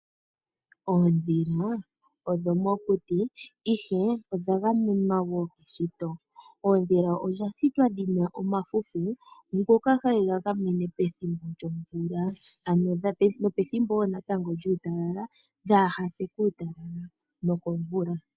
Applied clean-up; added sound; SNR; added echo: neural mask model Resemble Enhance denoiser.